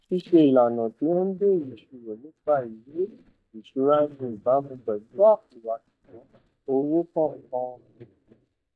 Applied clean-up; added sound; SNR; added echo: neural mask model DeepFilterNet 3.